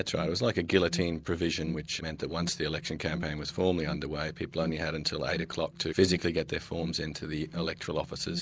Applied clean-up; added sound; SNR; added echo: none; Alarm; 11 dB; none.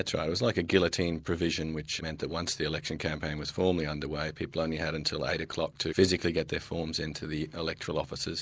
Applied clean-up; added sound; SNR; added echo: none; none; none; none.